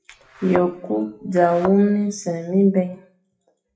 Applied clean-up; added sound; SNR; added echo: classical method WPE with log-MMSE.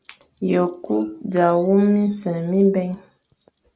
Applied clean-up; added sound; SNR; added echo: none; none; none; none.